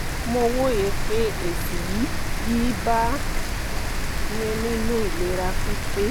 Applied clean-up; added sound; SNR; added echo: none; Rain; -2 dB; none.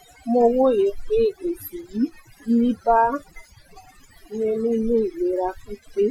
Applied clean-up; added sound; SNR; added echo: classical method Wiener filter.